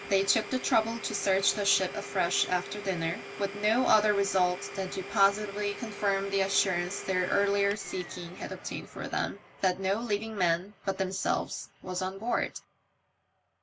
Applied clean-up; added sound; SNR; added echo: none; Domestic sounds, home sounds; 14 dB; none.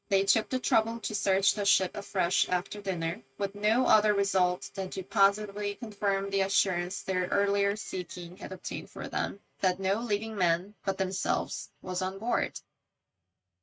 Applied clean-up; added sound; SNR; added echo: neural mask model RNNoise.